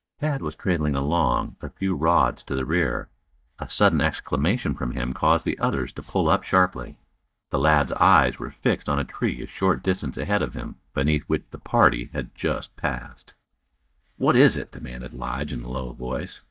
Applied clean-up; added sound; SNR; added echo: neural mask model DeepFilterNet 3.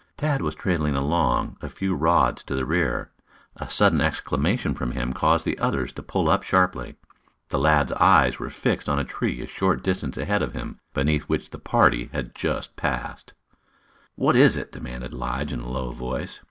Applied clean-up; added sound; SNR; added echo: none; none; none; none.